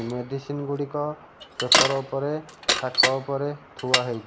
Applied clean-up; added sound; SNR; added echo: none; Bicycle; -2 dB; none.